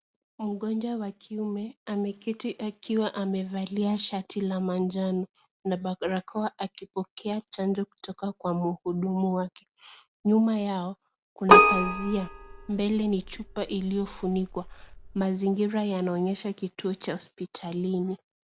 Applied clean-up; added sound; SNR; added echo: none; Keyboard (musical); -4 dB; none.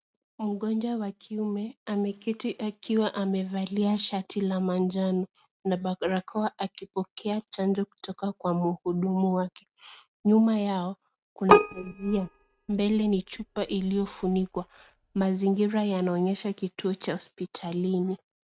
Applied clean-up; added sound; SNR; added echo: neural mask model RNNoise.